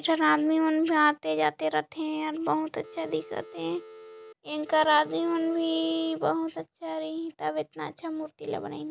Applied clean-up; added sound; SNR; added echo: none; Telephone; 18 dB; none.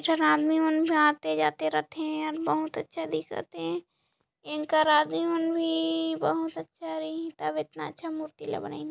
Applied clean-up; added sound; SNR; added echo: none; none; none; none.